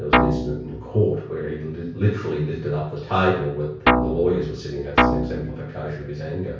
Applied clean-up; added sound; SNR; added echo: none; Guitar; -3 dB; reverberation time 0.6 s.